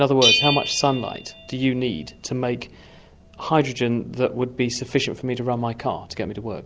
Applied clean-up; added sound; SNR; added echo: none; Bell; 6 dB; none.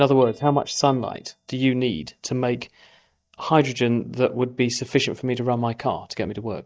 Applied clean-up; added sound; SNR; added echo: neural mask model DeepFilterNet 3.